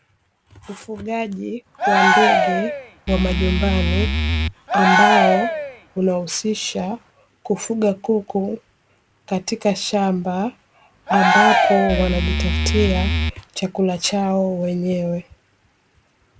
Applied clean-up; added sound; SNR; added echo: none; Cheering + Musical instrument; -4 dB; none.